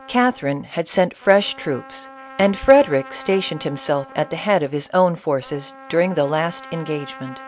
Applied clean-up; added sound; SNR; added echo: none; Trumpet; 20 dB; none.